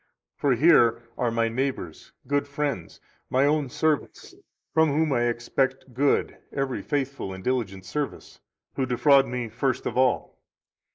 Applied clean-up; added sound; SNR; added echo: neural mask model Resemble Enhance denoiser.